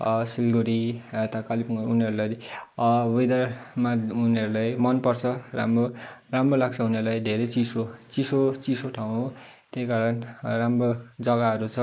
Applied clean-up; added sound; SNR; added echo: neural mask model Resemble Enhance denoiser.